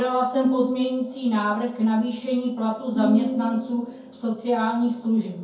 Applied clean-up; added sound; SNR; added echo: none; Piano; 6 dB; reverberation time 0.6 s.